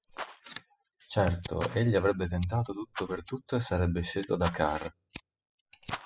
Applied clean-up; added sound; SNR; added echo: classical method spectral subtraction.